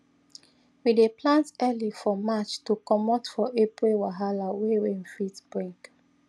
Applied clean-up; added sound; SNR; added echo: none; none; none; none.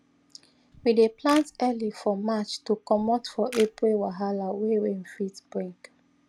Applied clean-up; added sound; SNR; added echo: none; Camera; 17 dB; none.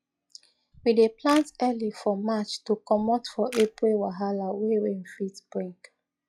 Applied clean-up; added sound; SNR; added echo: classical method log-MMSE.